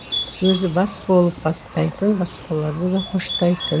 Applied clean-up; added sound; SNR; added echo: none; Bird; 10 dB; none.